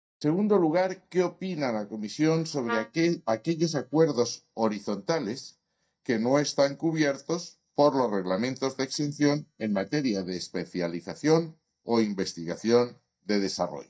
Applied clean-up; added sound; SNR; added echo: neural mask model DeepFilterNet 3.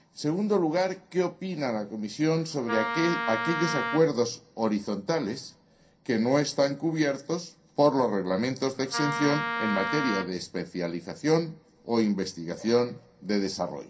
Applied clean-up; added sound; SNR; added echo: none; Wind instrument, woodwind instrument; 4 dB; reverberation time 0.3 s.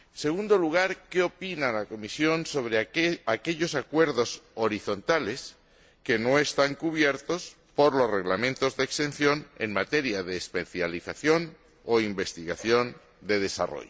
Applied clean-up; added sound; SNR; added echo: none; none; none; none.